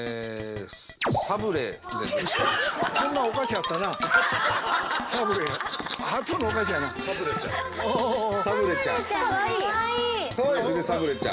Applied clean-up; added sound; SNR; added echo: none; Cutlery, silverware + Keyboard (musical); 15 dB; none.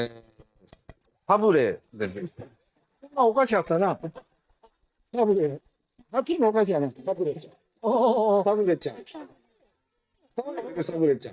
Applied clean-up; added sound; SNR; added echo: neural mask model DeepFilterNet 3.